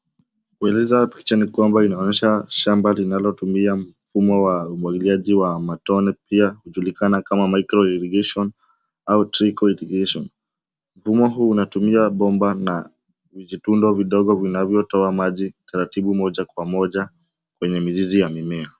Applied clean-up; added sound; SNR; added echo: none; none; none; none.